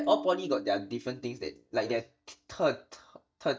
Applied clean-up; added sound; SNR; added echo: neural mask model DeepFilterNet 3.